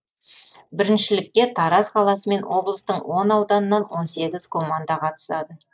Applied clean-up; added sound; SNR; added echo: neural mask model Resemble Enhance denoiser.